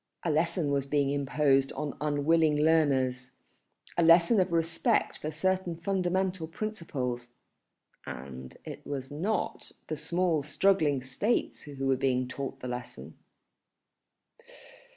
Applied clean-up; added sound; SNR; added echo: none; none; none; none.